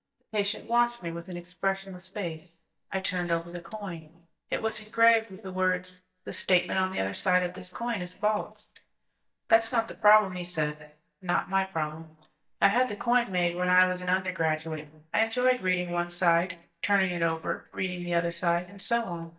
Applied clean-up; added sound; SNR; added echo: neural mask model DeepFilterNet 3.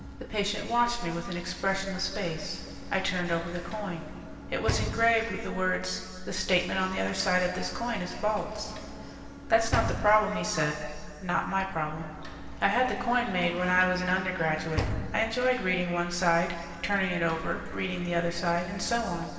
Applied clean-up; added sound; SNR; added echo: none; Sliding door / Slam; 11 dB; reverberation time 2.4 s.